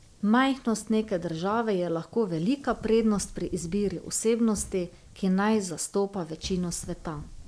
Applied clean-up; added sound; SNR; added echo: none; Wind + Bass drum; 19 dB; none.